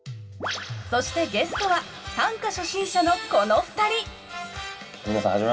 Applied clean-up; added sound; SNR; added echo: none; none; none; reverberation time 3.0 s.